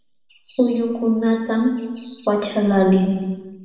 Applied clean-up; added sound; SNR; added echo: none; Bird; 15 dB; reverberation time 1.1 s.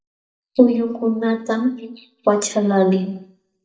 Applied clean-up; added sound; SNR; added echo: neural mask model DeepFilterNet 3.